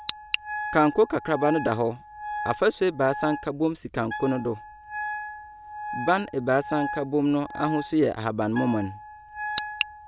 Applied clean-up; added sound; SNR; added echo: none; Wind instrument, woodwind instrument; 10 dB; none.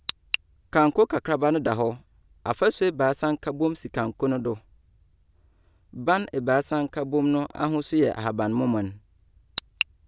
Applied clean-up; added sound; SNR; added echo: none; none; none; none.